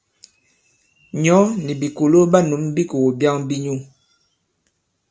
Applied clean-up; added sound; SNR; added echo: none; none; none; none.